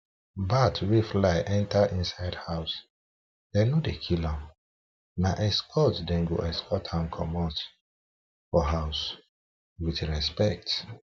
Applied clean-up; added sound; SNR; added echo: none; none; none; none.